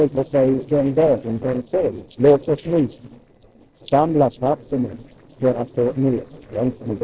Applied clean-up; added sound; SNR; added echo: neural separator model SepFormer DNS4.